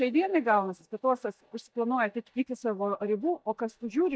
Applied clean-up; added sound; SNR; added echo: neural mask model DeepFilterNet 3.